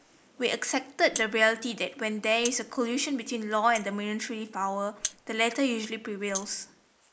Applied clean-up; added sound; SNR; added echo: neural mask model Resemble Enhance denoiser.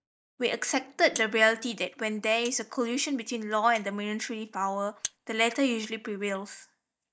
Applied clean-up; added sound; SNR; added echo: neural mask model DeepFilterNet 3.